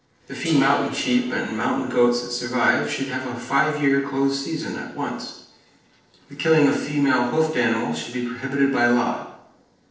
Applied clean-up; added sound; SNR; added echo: neural separator model SepFormer DNS4.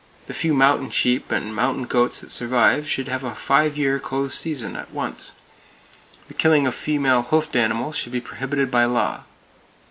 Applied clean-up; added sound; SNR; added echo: none; none; none; none.